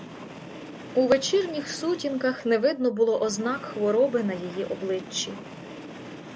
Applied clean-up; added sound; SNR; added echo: none; Train; 14 dB; none.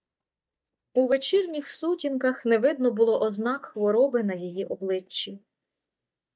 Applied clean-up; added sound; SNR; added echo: neural mask model DeepFilterNet 3.